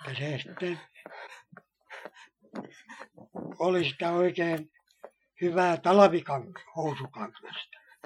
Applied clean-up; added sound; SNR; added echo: classical method Wiener filter.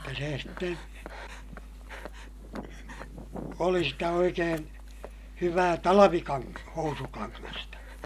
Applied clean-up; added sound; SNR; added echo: none; Breathing + Walk, footsteps; 16 dB; none.